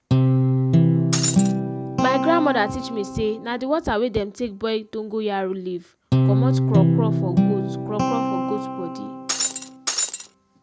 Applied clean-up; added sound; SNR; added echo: none; Shatter + Guitar; -5 dB; none.